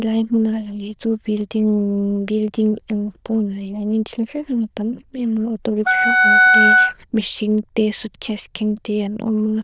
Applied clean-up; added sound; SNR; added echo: neural diffusion model UNIVERSE++.